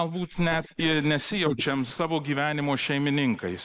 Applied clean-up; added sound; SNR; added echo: neural mask model Resemble Enhance denoiser.